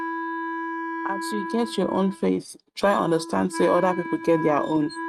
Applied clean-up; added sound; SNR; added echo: neural mask model RNNoise.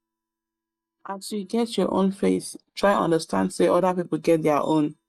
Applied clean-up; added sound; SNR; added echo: neural mask model DeepFilterNet 3.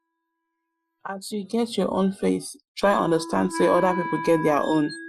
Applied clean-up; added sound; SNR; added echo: classical method Wiener filter.